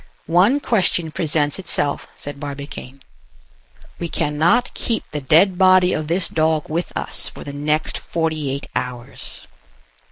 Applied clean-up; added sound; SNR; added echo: neural mask model Resemble Enhance denoiser.